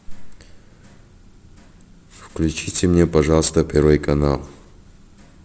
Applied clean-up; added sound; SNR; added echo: none; none; none; none.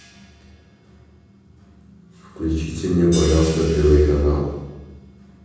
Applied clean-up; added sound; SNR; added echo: none; Hi-hat; 20 dB; reverberation time 1.3 s.